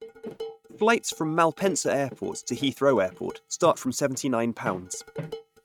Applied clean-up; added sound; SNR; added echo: neural mask model RNNoise.